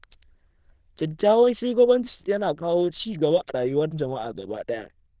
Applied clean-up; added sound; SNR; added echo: neural diffusion model UNIVERSE++.